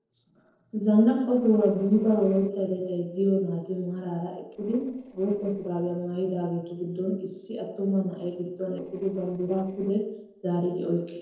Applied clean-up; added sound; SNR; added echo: neural separator model SepFormer DNS4.